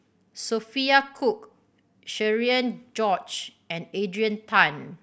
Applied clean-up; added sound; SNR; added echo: none; none; none; none.